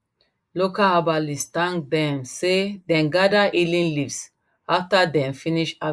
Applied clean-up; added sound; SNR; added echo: neural mask model Resemble Enhance denoiser.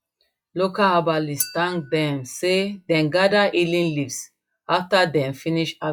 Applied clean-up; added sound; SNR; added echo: classical method log-MMSE.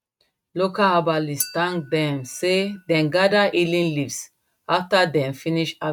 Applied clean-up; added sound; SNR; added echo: neural mask model RNNoise.